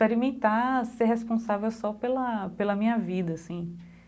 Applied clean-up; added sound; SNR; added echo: none; none; none; none.